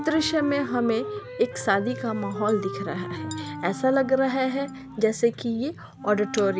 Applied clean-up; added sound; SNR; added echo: none; Wind instrument, woodwind instrument; 11 dB; none.